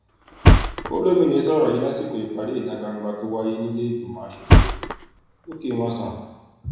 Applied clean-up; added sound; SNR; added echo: none; Thump, thud; -3 dB; reverberation time 1.0 s.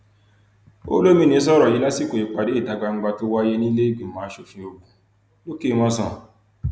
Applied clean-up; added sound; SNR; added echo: none; none; none; none.